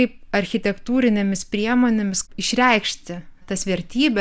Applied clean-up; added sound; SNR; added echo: none; none; none; none.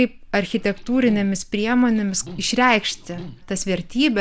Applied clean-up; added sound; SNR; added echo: none; Liquid; 20 dB; none.